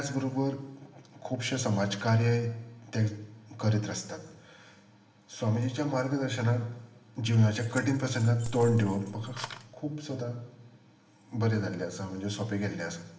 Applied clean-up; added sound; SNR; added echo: none; Keys jangling; 13 dB; reverberation time 1.1 s.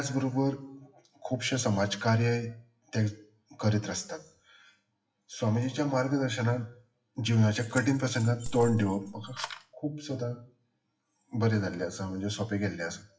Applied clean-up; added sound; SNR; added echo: classical method WPE with log-MMSE.